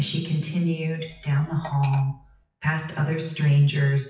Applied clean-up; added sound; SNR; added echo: classical method WPE with log-MMSE.